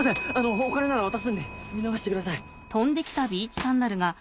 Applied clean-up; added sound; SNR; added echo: none; Clock; 13 dB; none.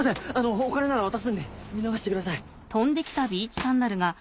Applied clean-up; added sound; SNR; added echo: none; none; none; none.